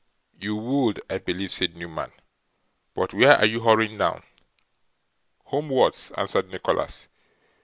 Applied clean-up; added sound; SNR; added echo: none; none; none; none.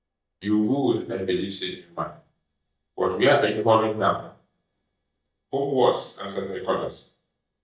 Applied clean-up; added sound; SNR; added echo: neural mask model DeepFilterNet 3.